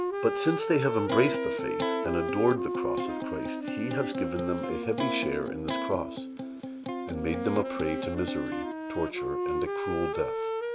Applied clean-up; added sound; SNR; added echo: none; Electric guitar + Wind instrument, woodwind instrument; 0 dB; none.